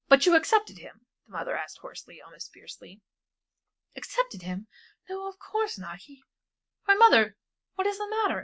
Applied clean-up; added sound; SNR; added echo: none; none; none; none.